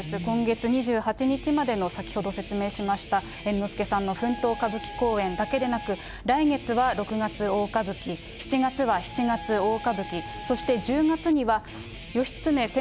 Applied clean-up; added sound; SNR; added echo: none; Guitar + Wind instrument, woodwind instrument; 14 dB; none.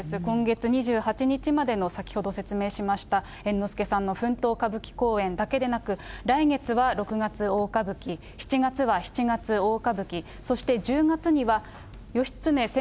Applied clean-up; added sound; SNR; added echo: none; none; none; none.